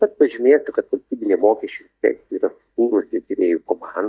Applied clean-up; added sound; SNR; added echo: neural mask model DeepFilterNet 3.